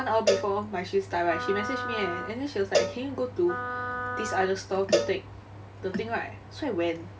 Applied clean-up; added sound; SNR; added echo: none; Cowbell + Wind instrument, woodwind instrument; 3 dB; none.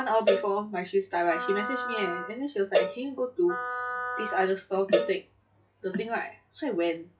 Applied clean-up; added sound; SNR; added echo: classical method log-MMSE.